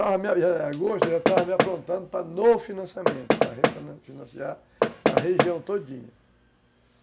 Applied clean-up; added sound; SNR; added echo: none; Knock; -2 dB; none.